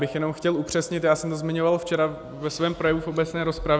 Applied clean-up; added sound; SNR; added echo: none; none; none; none.